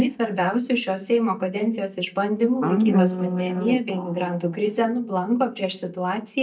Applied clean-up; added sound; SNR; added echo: neural mask model DeepFilterNet 3.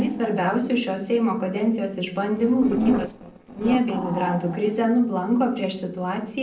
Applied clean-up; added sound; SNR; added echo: neural separator model SepFormer DNS4.